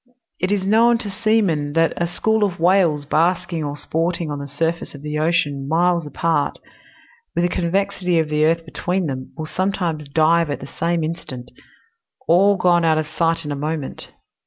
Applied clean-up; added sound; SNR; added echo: none; none; none; none.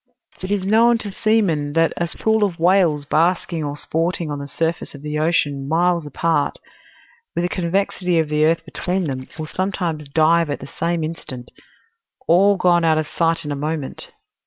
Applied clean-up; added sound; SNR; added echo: neural separator model SepFormer WHAM!.